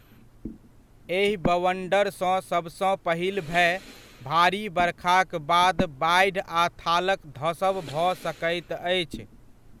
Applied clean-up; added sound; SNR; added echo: none; Breathing; 15 dB; none.